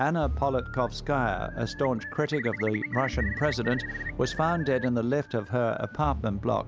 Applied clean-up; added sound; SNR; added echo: none; Bird; 12 dB; none.